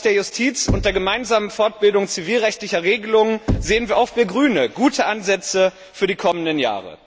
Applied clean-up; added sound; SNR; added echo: none; Knock / Wood; 10 dB; none.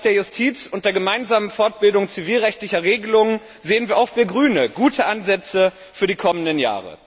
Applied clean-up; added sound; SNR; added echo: none; none; none; none.